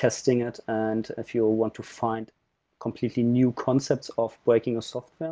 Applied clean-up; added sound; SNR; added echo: none; none; none; none.